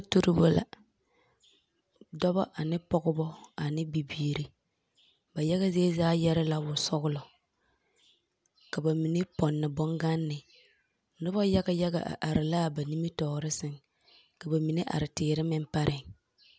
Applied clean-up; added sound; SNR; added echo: none; none; none; none.